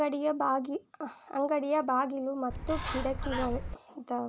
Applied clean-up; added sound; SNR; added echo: none; Bird; 4 dB; none.